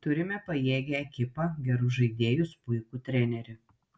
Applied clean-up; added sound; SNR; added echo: none; none; none; none.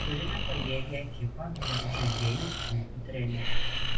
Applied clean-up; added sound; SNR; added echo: none; Breathing; -4 dB; reverberation time 0.3 s.